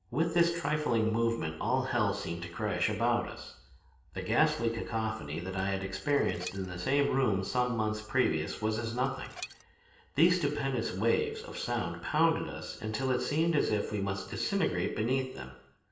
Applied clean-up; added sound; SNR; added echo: none; Dishes, pots, and pans; 18 dB; reverberation time 0.7 s.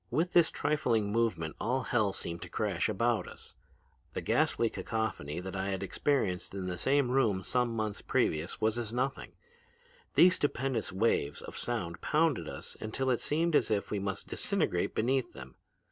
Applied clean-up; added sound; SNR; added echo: none; none; none; none.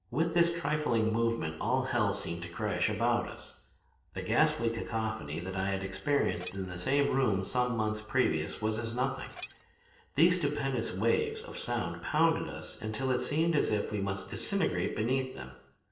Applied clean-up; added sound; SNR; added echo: neural separator model SepFormer DNS4.